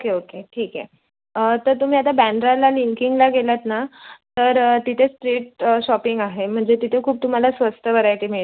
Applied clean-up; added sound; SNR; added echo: none; none; none; none.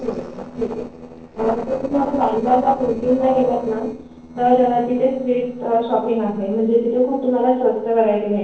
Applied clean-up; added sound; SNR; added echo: neural separator model SepFormer DNS4.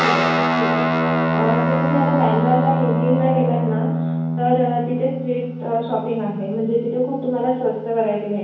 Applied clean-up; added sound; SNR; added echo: none; Guitar; -1 dB; reverberation time 2.2 s.